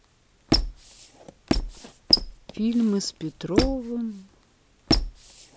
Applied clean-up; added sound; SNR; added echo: none; Squeak; -3 dB; none.